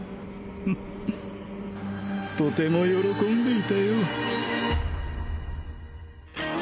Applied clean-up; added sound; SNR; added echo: none; none; none; none.